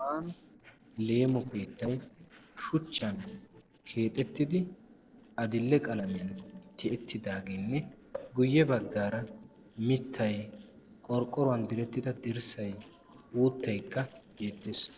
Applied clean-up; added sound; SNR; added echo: neural separator model SepFormer DNS4.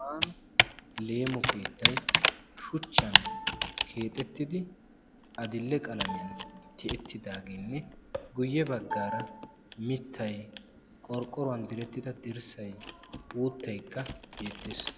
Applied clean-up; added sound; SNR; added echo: none; Computer keyboard; -2 dB; none.